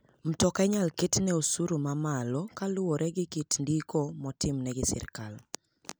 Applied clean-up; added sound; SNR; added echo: none; none; none; none.